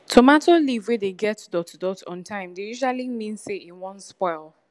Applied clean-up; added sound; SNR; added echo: none; none; none; none.